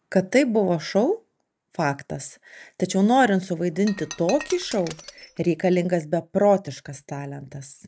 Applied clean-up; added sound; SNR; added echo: none; Shatter; 17 dB; none.